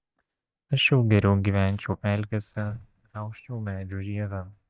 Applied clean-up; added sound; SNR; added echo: neural mask model DeepFilterNet 3.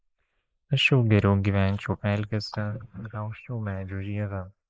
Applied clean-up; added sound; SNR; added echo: neural mask model Resemble Enhance denoiser.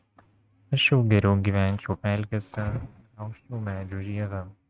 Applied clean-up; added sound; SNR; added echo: neural mask model RNNoise.